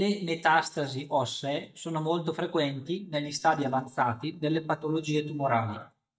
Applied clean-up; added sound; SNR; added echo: neural mask model DeepFilterNet 3.